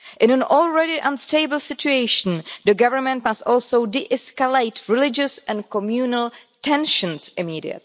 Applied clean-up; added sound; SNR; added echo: none; none; none; none.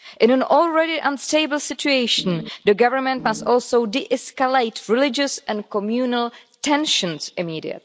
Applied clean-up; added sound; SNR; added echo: none; Organ; 13 dB; none.